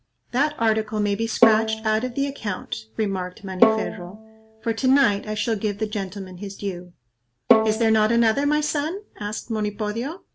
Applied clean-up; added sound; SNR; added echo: none; Bowed string instrument; 1 dB; none.